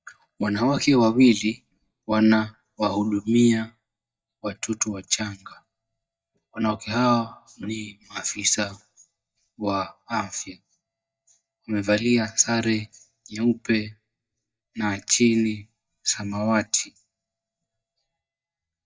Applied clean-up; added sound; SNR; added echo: neural mask model DeepFilterNet 3.